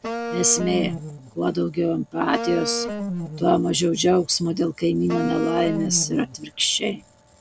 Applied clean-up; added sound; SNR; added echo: none; Wind instrument, woodwind instrument; 8 dB; none.